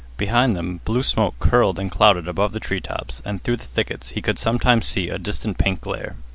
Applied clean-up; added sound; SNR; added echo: none; none; none; none.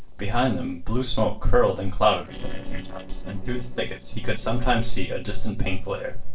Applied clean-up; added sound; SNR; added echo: neural separator model SepFormer DNS4.